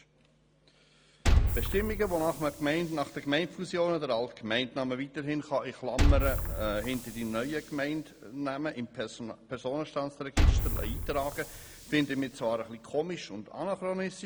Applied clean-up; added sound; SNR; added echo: none; Liquid; -1 dB; none.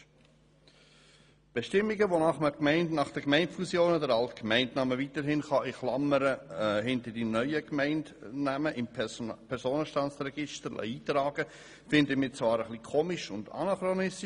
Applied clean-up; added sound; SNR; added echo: none; none; none; none.